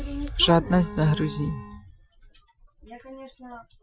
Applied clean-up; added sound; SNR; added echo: classical method Wiener filter.